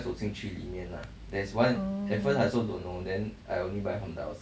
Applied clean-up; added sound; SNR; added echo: none; none; none; none.